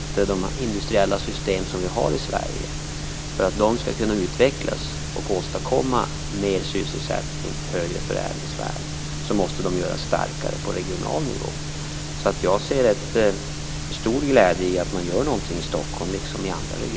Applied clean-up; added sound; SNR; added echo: none; none; none; none.